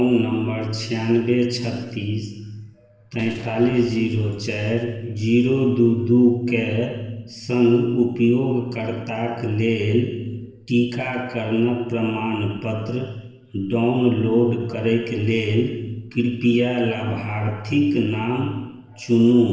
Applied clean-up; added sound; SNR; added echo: neural separator model SepFormer DNS4.